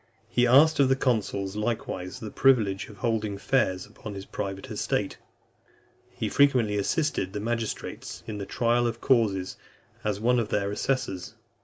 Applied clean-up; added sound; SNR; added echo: none; none; none; none.